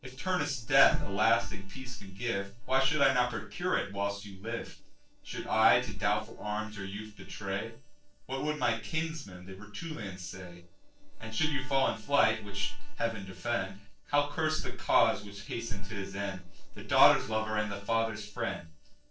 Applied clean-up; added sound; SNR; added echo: neural separator model SepFormer DNS4.